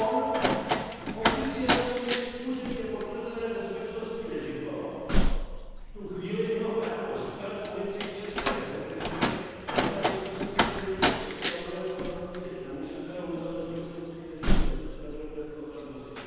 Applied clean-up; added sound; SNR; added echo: none; Slam; -3 dB; reverberation time 2.1 s.